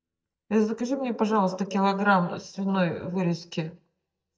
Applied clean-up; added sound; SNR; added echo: neural mask model DeepFilterNet 3.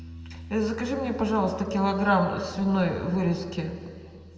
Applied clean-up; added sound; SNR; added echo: none; Piano; 17 dB; reverberation time 2.3 s.